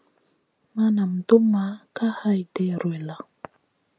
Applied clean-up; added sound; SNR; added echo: none; none; none; none.